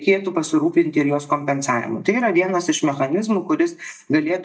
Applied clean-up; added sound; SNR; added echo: neural mask model DeepFilterNet 3.